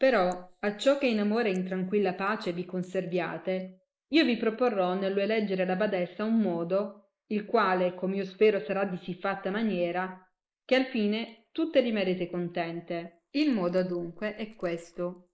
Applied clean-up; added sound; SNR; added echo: neural mask model Resemble Enhance denoiser.